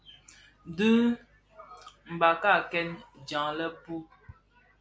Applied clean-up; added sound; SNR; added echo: none; none; none; none.